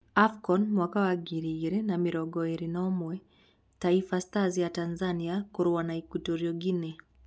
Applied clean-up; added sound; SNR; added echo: none; none; none; none.